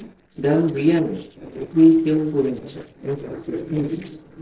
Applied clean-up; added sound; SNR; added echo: neural separator model SepFormer DNS4.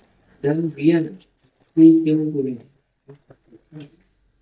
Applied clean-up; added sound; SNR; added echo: neural mask model DeepFilterNet 3.